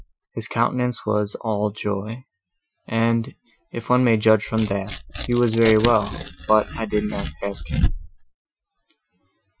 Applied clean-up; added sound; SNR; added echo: classical method Wiener filter.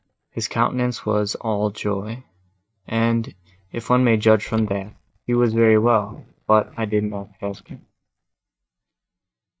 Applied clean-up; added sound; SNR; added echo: neural mask model DeepFilterNet 3.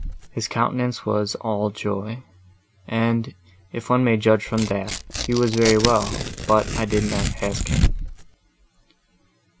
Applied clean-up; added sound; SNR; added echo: none; Tearing; 6 dB; none.